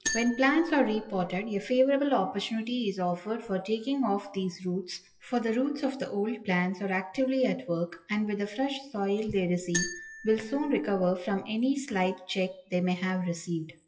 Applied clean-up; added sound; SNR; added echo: classical method WPE with log-MMSE.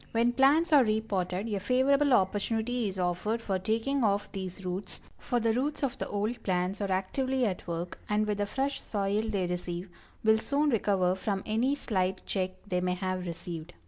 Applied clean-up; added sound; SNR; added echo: none; none; none; none.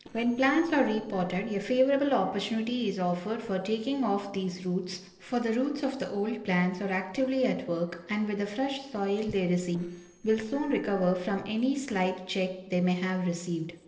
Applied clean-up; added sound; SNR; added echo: neural separator model SepFormer DNS4.